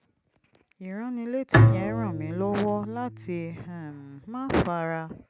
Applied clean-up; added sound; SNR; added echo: none; Bowed string instrument; -4 dB; none.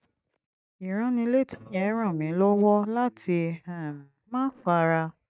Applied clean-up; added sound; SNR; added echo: neural mask model DeepFilterNet 3.